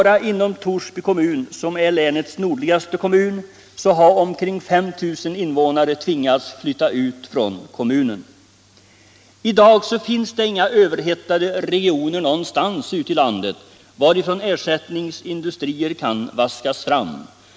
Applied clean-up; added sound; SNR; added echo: none; none; none; none.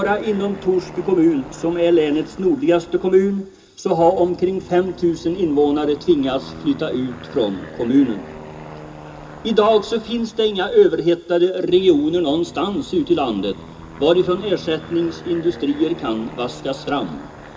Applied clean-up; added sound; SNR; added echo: none; Aircraft; 17 dB; reverberation time 0.2 s.